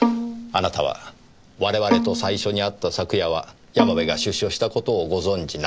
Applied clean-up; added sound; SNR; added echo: none; Bowed string instrument; 4 dB; none.